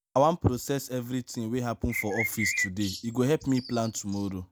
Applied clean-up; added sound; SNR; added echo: none; Bird; 6 dB; none.